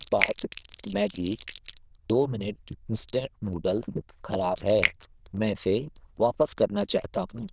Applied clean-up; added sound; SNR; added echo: neural diffusion model UNIVERSE++.